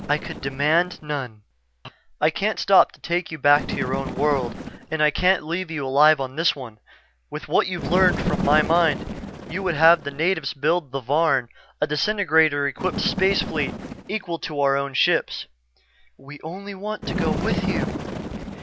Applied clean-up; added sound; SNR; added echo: none; Bird; 8 dB; none.